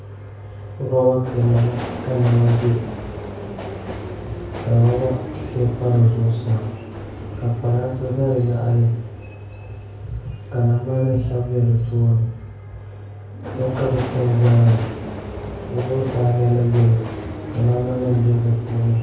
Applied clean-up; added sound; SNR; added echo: none; Subway, metro, underground; 13 dB; reverberation time 0.6 s.